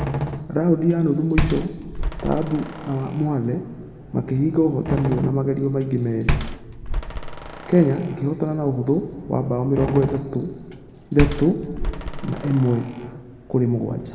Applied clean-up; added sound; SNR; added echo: none; Slam; 6 dB; reverberation time 1.5 s.